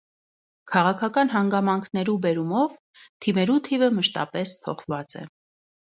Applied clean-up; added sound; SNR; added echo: none; none; none; none.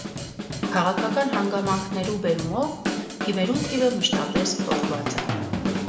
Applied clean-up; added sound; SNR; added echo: none; Drum / Drum kit; 2 dB; reverberation time 1.7 s.